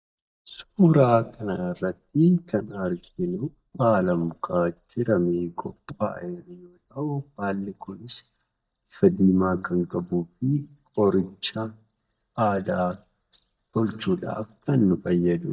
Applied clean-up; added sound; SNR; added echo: neural mask model DeepFilterNet 3.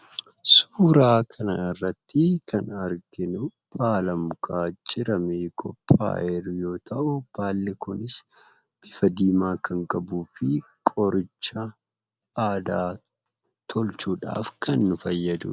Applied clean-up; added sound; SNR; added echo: none; none; none; none.